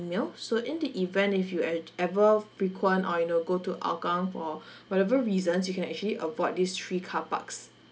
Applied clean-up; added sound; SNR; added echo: none; none; none; none.